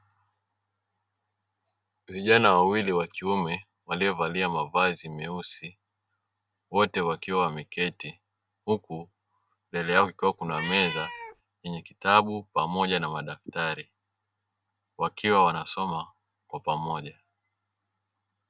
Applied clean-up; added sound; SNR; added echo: none; Meow; 7 dB; none.